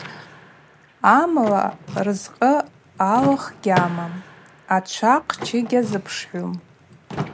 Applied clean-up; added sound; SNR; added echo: none; Door / Car; 12 dB; none.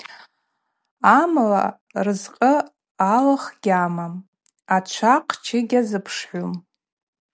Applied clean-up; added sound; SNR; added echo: none; none; none; none.